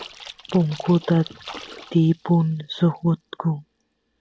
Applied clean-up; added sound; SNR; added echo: none; Splash, splatter; 20 dB; none.